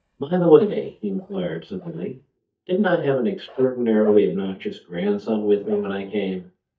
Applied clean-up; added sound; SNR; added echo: neural mask model DeepFilterNet 3.